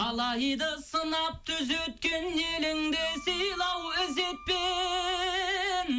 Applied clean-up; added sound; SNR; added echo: none; Wind instrument, woodwind instrument; 17 dB; none.